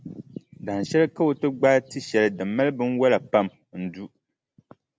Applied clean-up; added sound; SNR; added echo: none; none; none; none.